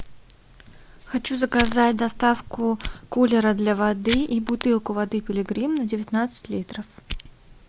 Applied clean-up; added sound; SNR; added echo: none; Fire; 11 dB; none.